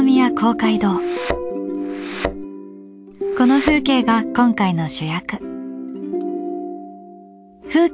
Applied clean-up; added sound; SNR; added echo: none; Thump, thud; 9 dB; none.